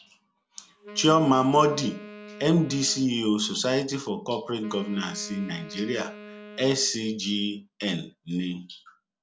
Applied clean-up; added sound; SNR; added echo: none; Wind instrument, woodwind instrument; 18 dB; none.